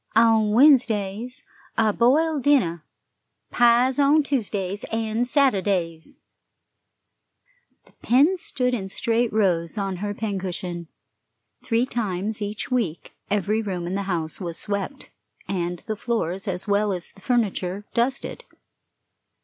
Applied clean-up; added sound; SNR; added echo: none; none; none; none.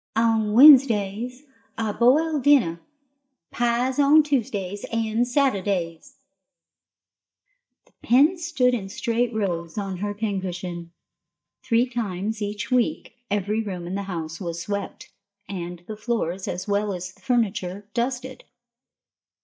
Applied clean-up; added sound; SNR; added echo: neural mask model DeepFilterNet 3.